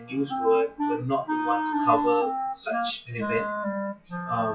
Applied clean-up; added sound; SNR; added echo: classical method WPE with log-MMSE.